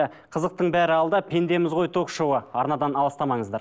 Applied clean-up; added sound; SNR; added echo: none; none; none; none.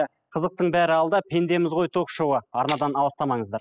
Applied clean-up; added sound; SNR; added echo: classical method spectral subtraction.